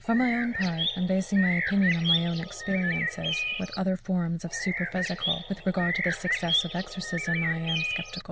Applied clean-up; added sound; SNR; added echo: none; Bird; 3 dB; none.